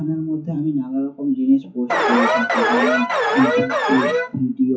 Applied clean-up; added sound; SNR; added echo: classical method WPE with log-MMSE.